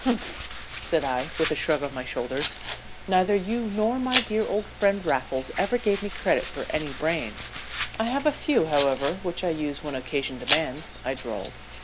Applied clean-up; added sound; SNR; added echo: none; Domestic sounds, home sounds; 5 dB; none.